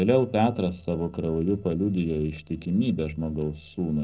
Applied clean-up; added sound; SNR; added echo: neural separator model SepFormer DNS4.